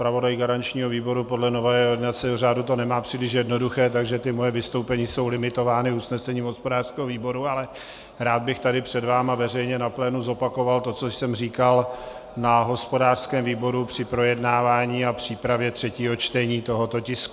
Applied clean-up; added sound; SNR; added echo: none; none; none; none.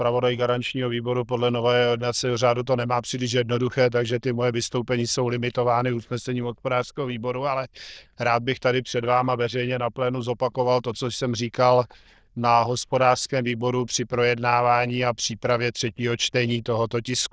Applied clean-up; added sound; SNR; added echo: neural diffusion model UNIVERSE++.